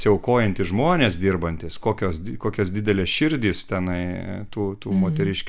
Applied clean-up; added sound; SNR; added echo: none; none; none; none.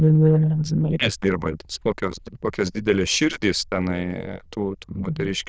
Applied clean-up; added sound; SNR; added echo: neural diffusion model UNIVERSE++.